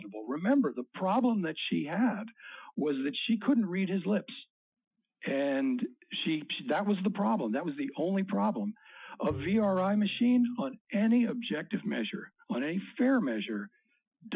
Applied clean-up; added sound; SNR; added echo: classical method Wiener filter.